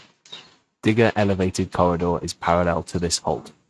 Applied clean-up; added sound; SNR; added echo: neural mask model RNNoise.